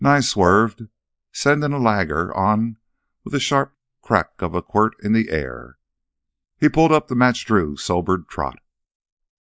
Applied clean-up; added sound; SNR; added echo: neural mask model Resemble Enhance denoiser.